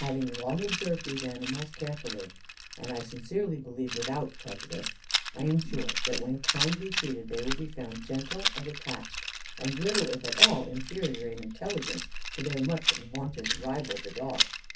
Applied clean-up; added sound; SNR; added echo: none; Rattle; 0 dB; reverberation time 0.3 s.